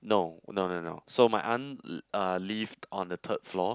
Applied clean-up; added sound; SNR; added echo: none; none; none; none.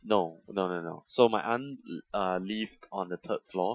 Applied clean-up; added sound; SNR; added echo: classical method Wiener filter.